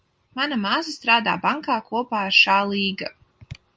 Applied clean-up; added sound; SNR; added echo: none; none; none; none.